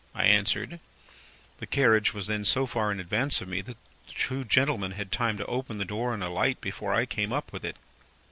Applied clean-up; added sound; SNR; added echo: none; none; none; none.